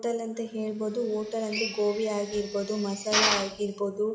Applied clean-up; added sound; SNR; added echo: none; Drill; 4 dB; reverberation time 1.4 s.